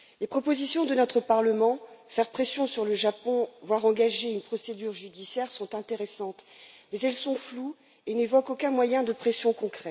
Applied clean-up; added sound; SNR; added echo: none; none; none; none.